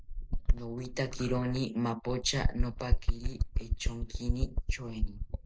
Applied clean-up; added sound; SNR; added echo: neural mask model Resemble Enhance denoiser.